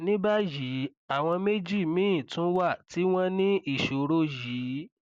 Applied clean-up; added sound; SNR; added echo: none; none; none; none.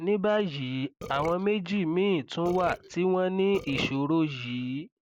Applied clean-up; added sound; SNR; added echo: none; Burping, eructation; 13 dB; none.